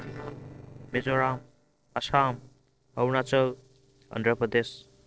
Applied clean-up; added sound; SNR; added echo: neural separator model SepFormer DNS4.